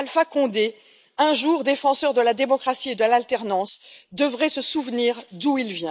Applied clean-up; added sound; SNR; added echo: neural mask model Resemble Enhance denoiser.